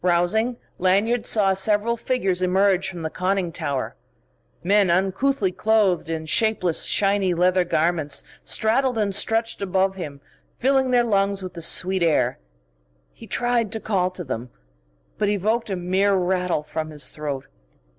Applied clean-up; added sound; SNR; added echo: none; none; none; none.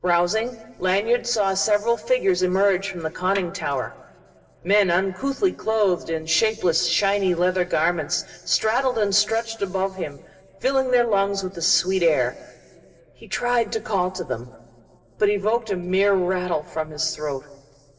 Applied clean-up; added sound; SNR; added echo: none; Snare drum; 18 dB; reverberation time 2.8 s.